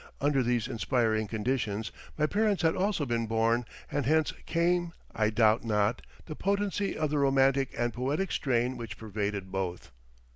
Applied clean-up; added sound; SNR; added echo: none; none; none; none.